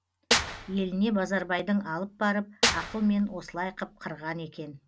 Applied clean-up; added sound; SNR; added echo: none; Clapping / Drum kit; 4 dB; none.